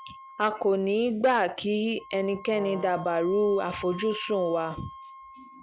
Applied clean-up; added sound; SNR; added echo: none; Wind instrument, woodwind instrument + Brass instrument; 16 dB; none.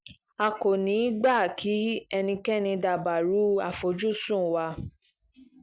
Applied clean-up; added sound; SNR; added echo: none; none; none; none.